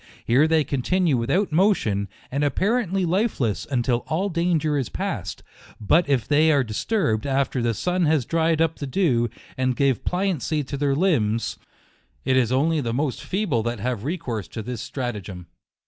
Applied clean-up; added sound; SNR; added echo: none; none; none; none.